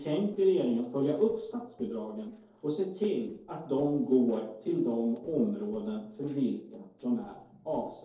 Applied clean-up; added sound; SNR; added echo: neural separator model SepFormer DNS4.